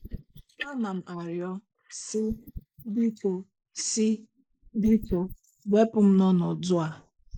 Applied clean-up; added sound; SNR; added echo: neural mask model Resemble Enhance denoiser.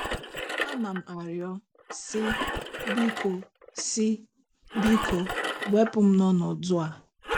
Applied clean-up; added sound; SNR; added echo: none; Engine; 7 dB; none.